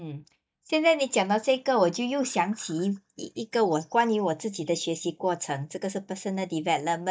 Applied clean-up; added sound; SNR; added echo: neural mask model DeepFilterNet 3.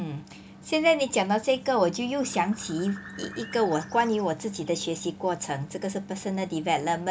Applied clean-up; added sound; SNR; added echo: none; Bird; 20 dB; none.